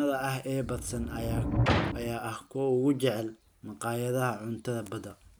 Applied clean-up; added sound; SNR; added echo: none; Sliding door; 0 dB; none.